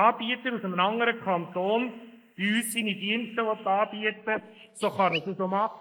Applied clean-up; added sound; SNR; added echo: neural mask model Resemble Enhance denoiser.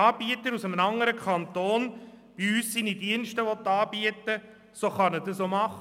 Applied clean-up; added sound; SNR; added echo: none; none; none; none.